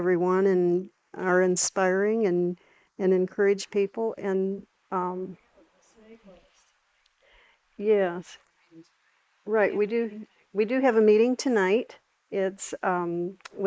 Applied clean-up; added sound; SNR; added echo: neural mask model Resemble Enhance denoiser.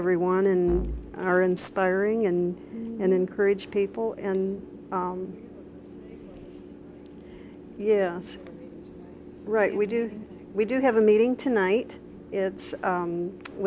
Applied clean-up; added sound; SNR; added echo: none; Musical instrument; 12 dB; none.